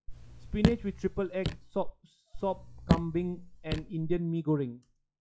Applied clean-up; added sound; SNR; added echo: classical method log-MMSE.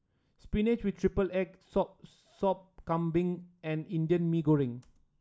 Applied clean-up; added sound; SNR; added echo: none; none; none; none.